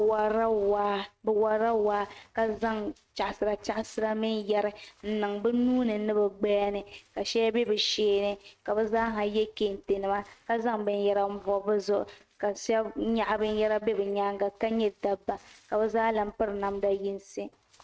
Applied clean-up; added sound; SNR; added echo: neural mask model RNNoise.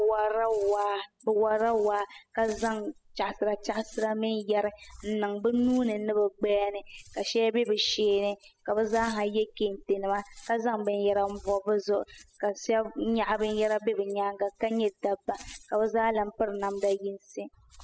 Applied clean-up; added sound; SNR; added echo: classical method spectral subtraction.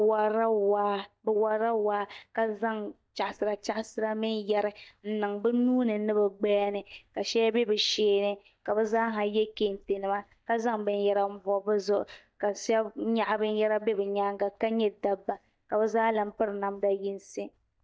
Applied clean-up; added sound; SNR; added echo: neural mask model DeepFilterNet 3.